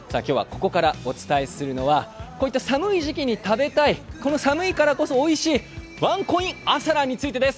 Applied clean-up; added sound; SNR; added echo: none; none; none; none.